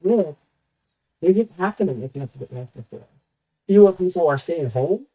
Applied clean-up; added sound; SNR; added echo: neural mask model DeepFilterNet 3.